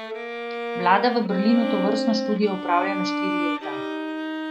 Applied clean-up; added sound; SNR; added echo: none; Bowed string instrument; 3 dB; none.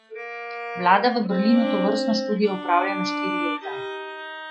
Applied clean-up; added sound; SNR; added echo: classical method log-MMSE.